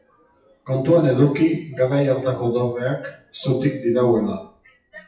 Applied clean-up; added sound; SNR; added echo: classical method WPE with log-MMSE.